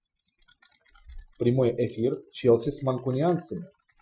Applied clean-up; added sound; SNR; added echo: classical method Wiener filter.